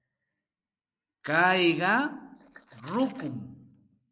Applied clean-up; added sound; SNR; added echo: neural mask model Resemble Enhance denoiser.